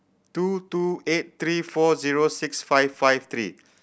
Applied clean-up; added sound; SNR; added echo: none; none; none; none.